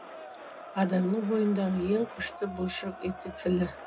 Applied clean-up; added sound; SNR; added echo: none; Crowd; 14 dB; reverberation time 0.2 s.